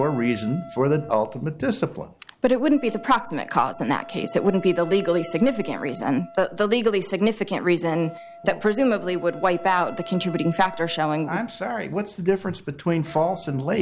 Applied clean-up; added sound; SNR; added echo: none; Wind instrument, woodwind instrument; 18 dB; none.